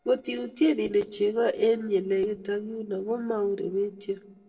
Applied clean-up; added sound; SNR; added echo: neural separator model SepFormer DNS4.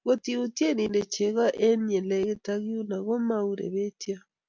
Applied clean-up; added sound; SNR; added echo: none; none; none; none.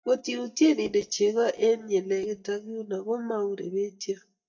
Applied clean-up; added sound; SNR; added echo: neural mask model DeepFilterNet 3.